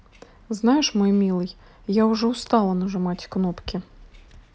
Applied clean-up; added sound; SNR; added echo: none; none; none; none.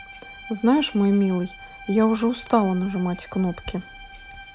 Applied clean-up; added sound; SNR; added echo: none; Bowed string instrument; 19 dB; none.